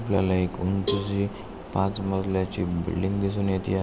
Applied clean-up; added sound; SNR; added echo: none; Cowbell; 10 dB; none.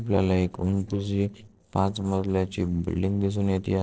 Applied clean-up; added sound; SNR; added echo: neural separator model SepFormer DNS4.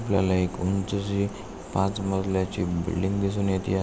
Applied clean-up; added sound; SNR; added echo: none; none; none; none.